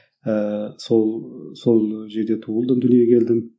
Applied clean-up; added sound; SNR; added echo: none; none; none; none.